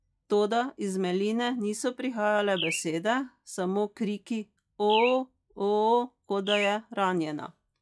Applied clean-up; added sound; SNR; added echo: classical method log-MMSE.